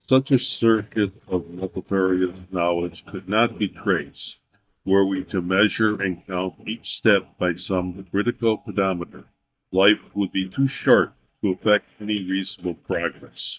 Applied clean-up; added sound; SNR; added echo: neural mask model DeepFilterNet 3.